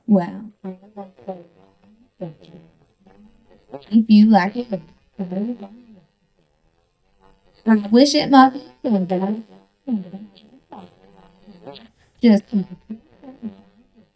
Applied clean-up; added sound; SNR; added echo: neural mask model DeepFilterNet 3.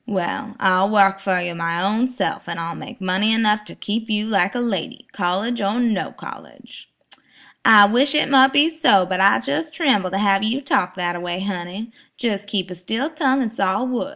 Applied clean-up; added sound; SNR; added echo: none; none; none; none.